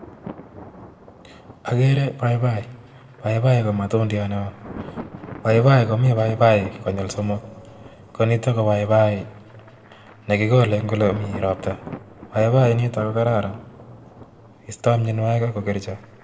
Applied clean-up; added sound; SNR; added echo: none; Thunder; 18 dB; reverberation time 1.1 s.